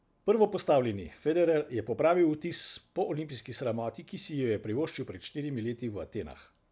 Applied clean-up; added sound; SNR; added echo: none; none; none; none.